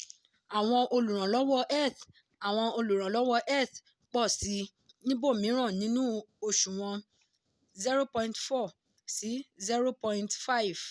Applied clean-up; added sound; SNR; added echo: none; none; none; none.